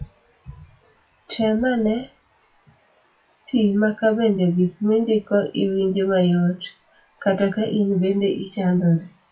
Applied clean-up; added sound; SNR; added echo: classical method WPE with log-MMSE.